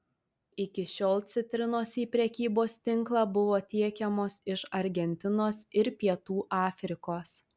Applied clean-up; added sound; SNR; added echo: none; none; none; none.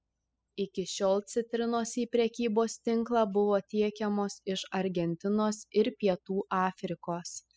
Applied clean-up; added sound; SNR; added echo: classical method spectral subtraction.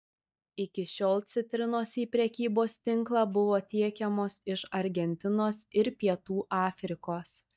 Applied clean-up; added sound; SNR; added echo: neural mask model DeepFilterNet 3.